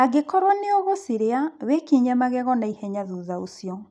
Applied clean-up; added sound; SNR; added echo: none; none; none; none.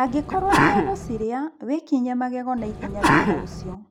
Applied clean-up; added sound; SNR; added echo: none; Sneeze; -3 dB; none.